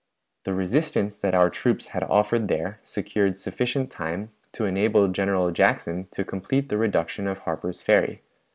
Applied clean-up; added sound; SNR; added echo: none; none; none; none.